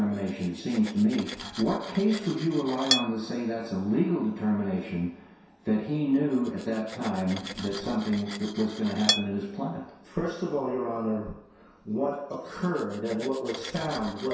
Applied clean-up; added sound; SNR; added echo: none; Cutlery, silverware; 10 dB; reverberation time 0.7 s.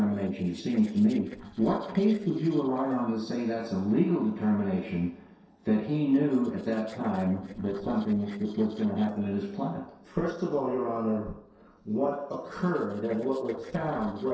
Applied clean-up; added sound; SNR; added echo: neural separator model SepFormer DNS4.